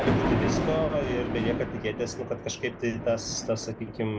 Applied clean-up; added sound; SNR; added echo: none; Thunder; 0 dB; none.